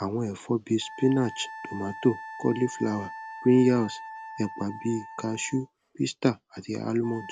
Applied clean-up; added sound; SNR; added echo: none; Wind instrument, woodwind instrument; 15 dB; none.